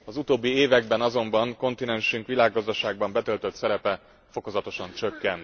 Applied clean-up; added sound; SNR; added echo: none; none; none; none.